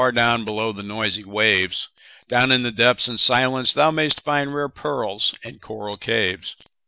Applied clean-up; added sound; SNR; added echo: none; none; none; none.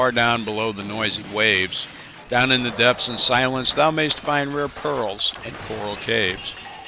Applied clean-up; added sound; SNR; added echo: none; Shatter; 16 dB; none.